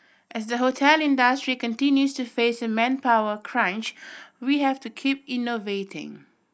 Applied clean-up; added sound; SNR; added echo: neural mask model Resemble Enhance denoiser.